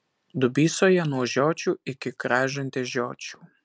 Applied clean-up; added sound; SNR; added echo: none; none; none; none.